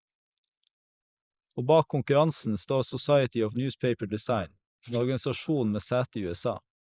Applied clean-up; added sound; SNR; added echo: neural mask model Resemble Enhance denoiser.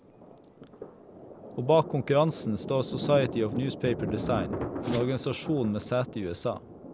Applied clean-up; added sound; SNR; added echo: none; Glass + Thunder; 8 dB; none.